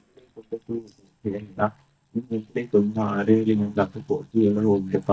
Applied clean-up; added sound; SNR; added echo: neural mask model DeepFilterNet 3.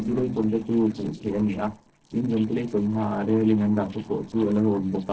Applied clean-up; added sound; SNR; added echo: neural separator model SepFormer DNS4.